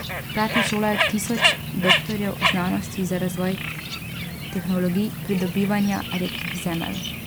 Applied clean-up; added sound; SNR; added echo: none; Bird; 1 dB; none.